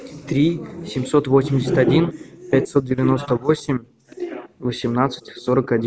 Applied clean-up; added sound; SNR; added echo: none; none; none; none.